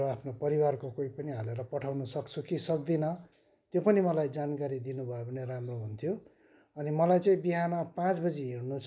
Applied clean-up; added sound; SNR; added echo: none; none; none; none.